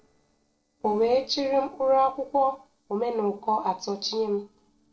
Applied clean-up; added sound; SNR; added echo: neural separator model SepFormer DNS4.